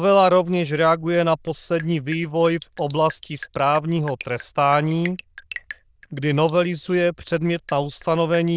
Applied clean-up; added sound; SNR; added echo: neural diffusion model UNIVERSE++.